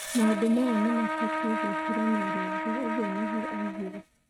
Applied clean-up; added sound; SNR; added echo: neural mask model RNNoise.